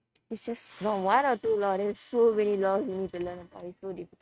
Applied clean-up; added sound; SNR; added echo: neural mask model RNNoise.